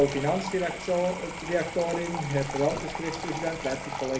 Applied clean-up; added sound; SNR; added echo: none; Sink (filling or washing) / Water tap, faucet; 8 dB; reverberation time 0.3 s.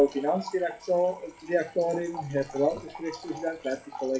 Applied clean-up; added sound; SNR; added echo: classical method WPE with log-MMSE.